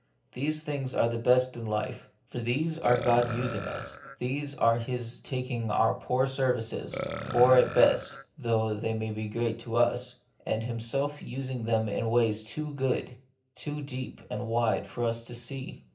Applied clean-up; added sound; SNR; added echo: none; Burping, eructation; 10 dB; reverberation time 0.3 s.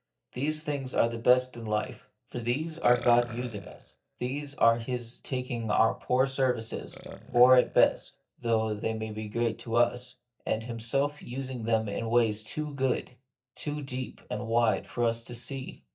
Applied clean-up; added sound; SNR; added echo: neural mask model DeepFilterNet 3.